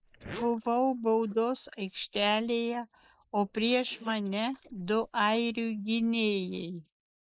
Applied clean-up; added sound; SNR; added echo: neural mask model Resemble Enhance denoiser.